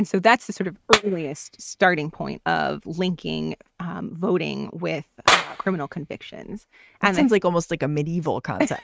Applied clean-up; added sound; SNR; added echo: neural mask model RNNoise.